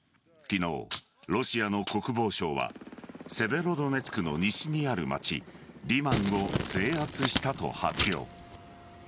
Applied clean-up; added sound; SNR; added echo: none; Crumpling, crinkling; 2 dB; none.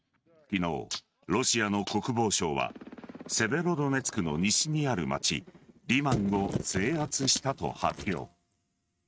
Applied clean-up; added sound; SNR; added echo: neural mask model RNNoise.